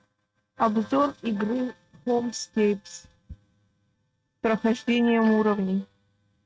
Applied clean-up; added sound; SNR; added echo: neural mask model RNNoise.